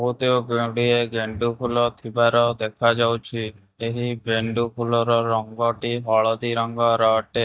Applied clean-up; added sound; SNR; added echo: neural mask model DeepFilterNet 3.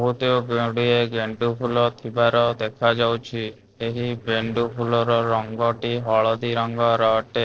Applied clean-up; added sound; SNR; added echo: neural separator model SepFormer DNS4.